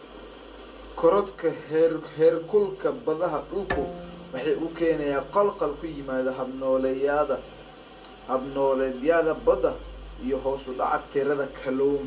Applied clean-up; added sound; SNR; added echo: none; Bowed string instrument; 14 dB; reverberation time 0.2 s.